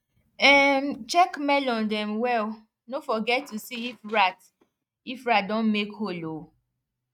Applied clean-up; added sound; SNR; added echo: neural mask model RNNoise.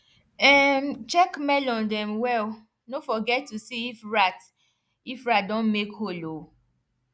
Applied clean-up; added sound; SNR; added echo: none; none; none; none.